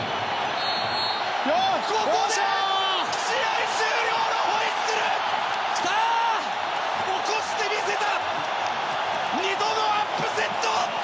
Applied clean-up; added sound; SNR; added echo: none; none; none; none.